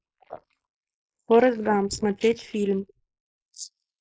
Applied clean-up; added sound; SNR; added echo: neural mask model Resemble Enhance denoiser.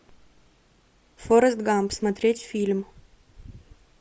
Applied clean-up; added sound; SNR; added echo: none; none; none; none.